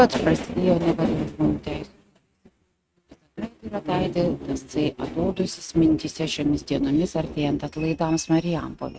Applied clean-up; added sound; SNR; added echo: neural mask model RNNoise.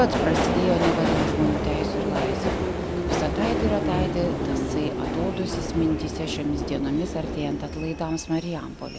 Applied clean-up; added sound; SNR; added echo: none; Subway, metro, underground; -2 dB; none.